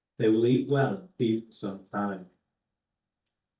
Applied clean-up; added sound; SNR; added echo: neural mask model DeepFilterNet 3.